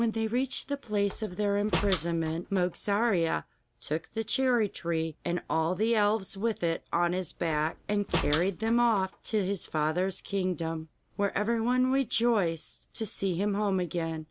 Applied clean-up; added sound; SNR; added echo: none; Slam; 10 dB; none.